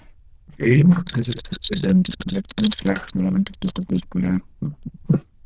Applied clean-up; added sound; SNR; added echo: neural diffusion model UNIVERSE++.